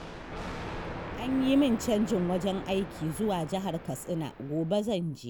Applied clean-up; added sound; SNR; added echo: none; Thunder; 10 dB; none.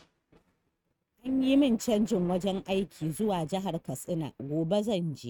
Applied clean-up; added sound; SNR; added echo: neural mask model RNNoise.